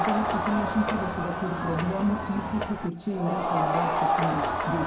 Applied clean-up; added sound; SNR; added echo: none; Crowd; -1 dB; reverberation time 0.5 s.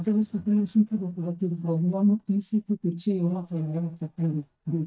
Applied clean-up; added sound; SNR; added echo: neural mask model DeepFilterNet 3.